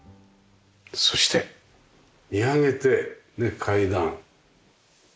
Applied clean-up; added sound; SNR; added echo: none; none; none; none.